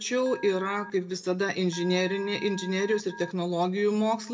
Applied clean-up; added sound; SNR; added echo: none; Telephone; 18 dB; reverberation time 0.4 s.